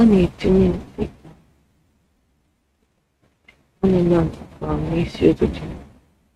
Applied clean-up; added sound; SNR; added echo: neural mask model RNNoise.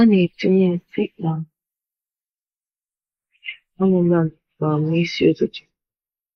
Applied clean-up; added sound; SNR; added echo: neural mask model Resemble Enhance denoiser.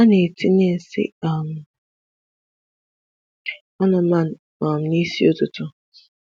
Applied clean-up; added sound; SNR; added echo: none; none; none; none.